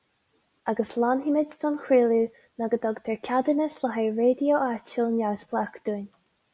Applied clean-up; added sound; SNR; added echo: none; none; none; none.